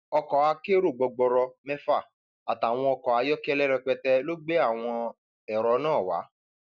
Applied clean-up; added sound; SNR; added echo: none; none; none; none.